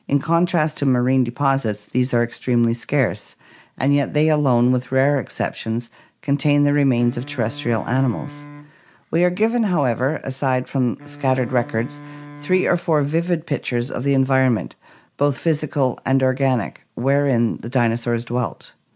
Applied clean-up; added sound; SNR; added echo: none; Wind instrument, woodwind instrument; 19 dB; none.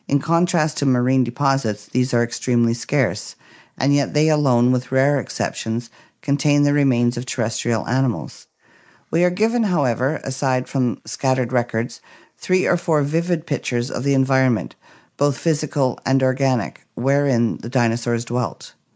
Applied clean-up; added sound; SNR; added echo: neural mask model Resemble Enhance denoiser.